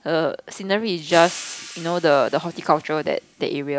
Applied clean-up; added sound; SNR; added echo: none; Hi-hat; 18 dB; none.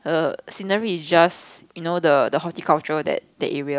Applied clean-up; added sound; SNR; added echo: none; none; none; none.